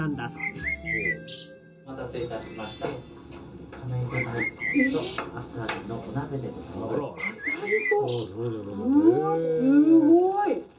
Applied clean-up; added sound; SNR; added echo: none; Bird; 9 dB; reverberation time 0.2 s.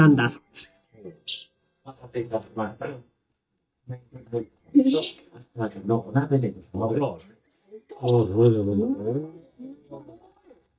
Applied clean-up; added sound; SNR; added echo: neural mask model DeepFilterNet 3.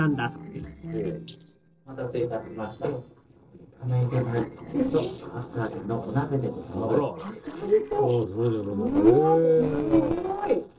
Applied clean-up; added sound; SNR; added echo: neural separator model SepFormer DNS4.